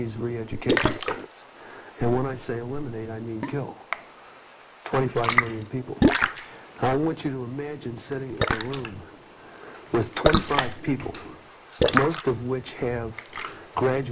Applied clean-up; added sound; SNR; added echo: neural mask model Resemble Enhance denoiser.